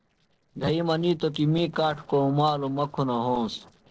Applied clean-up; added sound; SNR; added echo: neural separator model SepFormer DNS4.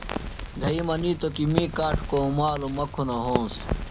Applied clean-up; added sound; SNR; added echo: none; Crackle; 5 dB; none.